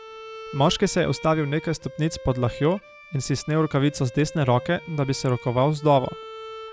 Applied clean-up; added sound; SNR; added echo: none; Bowed string instrument; 16 dB; none.